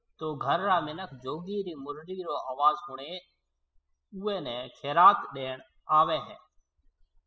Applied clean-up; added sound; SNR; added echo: classical method spectral subtraction.